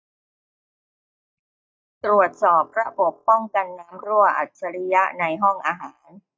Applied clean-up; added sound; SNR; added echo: neural mask model DeepFilterNet 3.